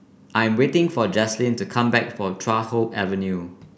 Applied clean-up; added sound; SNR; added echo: none; none; none; none.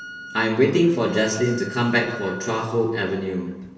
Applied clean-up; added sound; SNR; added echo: none; Wind instrument, woodwind instrument; 17 dB; reverberation time 1.0 s.